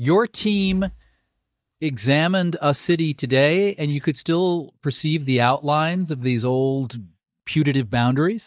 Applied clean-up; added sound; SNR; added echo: neural mask model DeepFilterNet 3.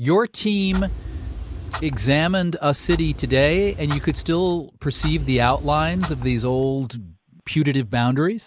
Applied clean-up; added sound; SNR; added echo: none; Clock; 9 dB; none.